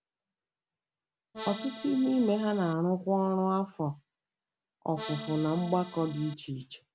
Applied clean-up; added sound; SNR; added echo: none; Accordion; 11 dB; none.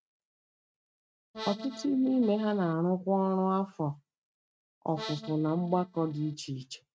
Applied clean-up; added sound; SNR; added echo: neural mask model RNNoise.